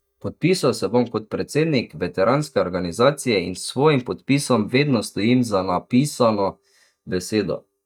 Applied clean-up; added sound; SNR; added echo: neural mask model DeepFilterNet 3.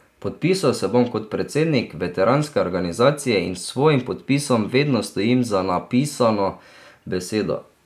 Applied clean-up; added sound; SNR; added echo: none; none; none; none.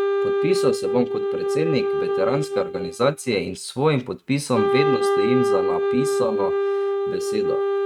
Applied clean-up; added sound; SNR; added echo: neural mask model RNNoise.